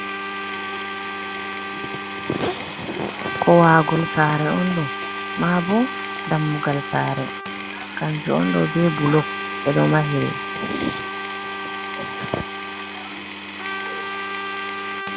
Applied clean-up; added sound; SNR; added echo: none; Trumpet + Power tool; 5 dB; none.